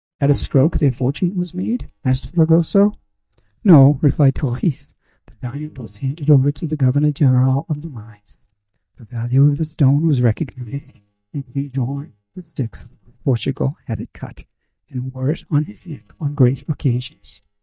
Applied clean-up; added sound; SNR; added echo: neural mask model DeepFilterNet 3.